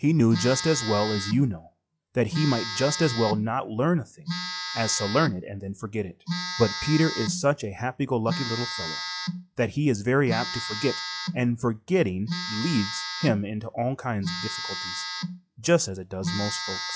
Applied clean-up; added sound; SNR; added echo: classical method log-MMSE.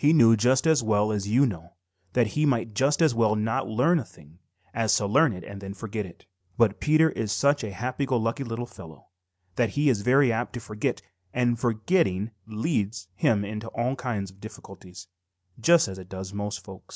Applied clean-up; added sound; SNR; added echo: none; none; none; none.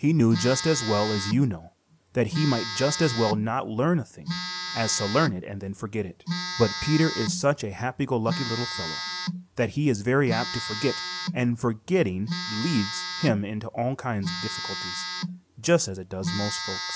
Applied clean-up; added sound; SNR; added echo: none; Telephone; 7 dB; none.